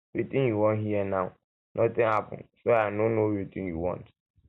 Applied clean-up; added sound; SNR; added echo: none; none; none; none.